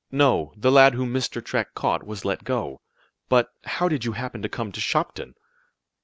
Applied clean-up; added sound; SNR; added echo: none; none; none; none.